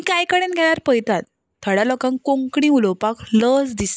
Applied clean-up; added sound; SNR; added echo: neural mask model Resemble Enhance denoiser.